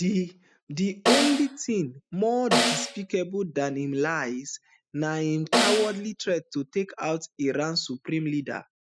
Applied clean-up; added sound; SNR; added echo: classical method spectral subtraction.